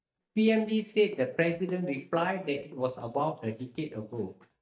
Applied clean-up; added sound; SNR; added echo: neural mask model DeepFilterNet 3.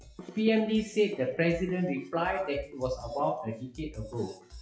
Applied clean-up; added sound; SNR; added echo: classical method WPE with log-MMSE.